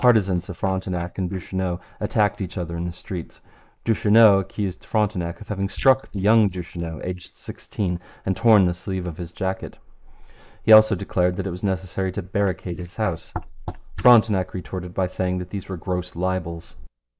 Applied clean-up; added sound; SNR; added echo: neural mask model Resemble Enhance denoiser.